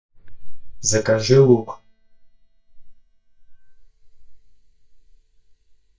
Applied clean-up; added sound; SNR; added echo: neural mask model DeepFilterNet 3.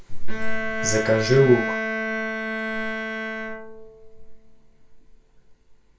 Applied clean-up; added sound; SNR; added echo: none; Bowed string instrument; 7 dB; reverberation time 0.3 s.